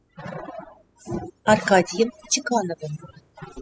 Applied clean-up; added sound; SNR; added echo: classical method spectral subtraction.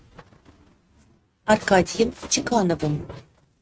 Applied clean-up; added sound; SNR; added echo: neural mask model RNNoise.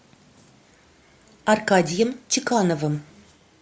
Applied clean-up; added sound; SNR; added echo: none; none; none; none.